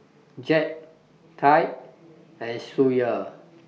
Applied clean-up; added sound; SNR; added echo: none; none; none; none.